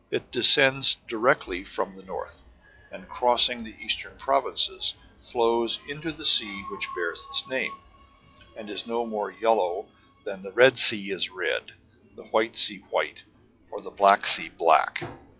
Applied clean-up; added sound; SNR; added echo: classical method log-MMSE.